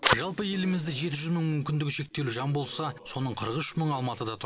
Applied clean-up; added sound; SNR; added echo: none; Fire; 5 dB; none.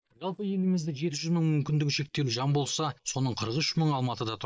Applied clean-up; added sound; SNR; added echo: neural mask model DeepFilterNet 3.